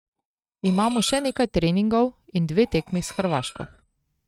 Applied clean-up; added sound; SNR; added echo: neural mask model RNNoise.